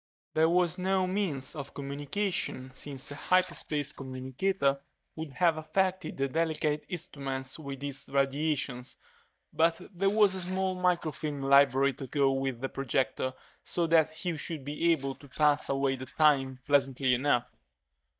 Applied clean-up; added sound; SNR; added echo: neural mask model DeepFilterNet 3.